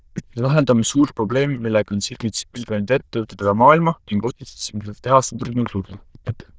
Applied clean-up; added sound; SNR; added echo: neural diffusion model UNIVERSE++.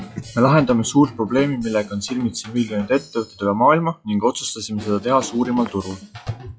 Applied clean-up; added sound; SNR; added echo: classical method log-MMSE.